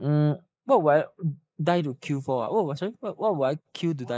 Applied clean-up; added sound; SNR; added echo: neural mask model Resemble Enhance denoiser.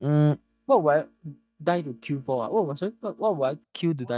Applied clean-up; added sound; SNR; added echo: neural mask model DeepFilterNet 3.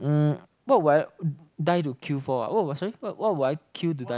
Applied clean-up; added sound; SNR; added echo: none; none; none; none.